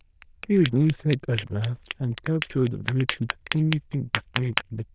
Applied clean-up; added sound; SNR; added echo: neural diffusion model UNIVERSE++.